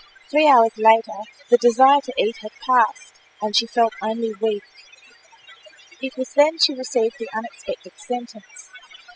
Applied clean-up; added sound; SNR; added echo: classical method spectral subtraction.